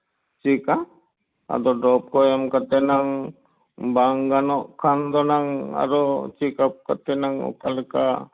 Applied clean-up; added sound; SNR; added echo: none; none; none; none.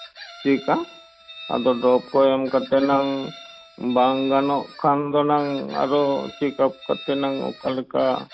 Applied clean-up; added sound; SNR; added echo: none; Chicken, rooster; 19 dB; none.